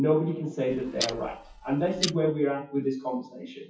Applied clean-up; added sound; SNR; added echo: classical method WPE with log-MMSE.